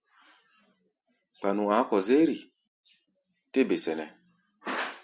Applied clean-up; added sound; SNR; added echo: none; none; none; none.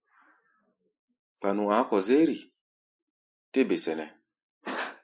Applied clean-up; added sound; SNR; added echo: neural mask model Resemble Enhance denoiser.